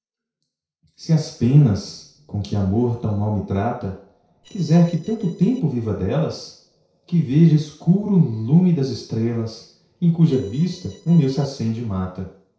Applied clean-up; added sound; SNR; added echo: neural separator model SepFormer DNS4.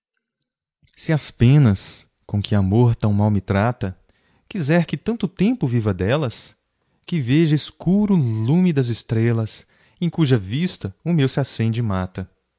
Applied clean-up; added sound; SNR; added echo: none; none; none; none.